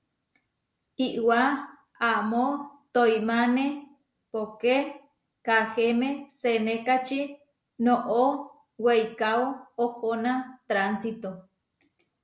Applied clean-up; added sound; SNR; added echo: none; none; none; none.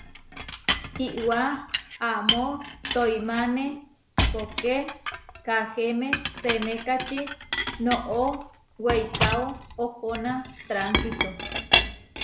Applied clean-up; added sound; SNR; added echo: none; Chink, clink; 2 dB; none.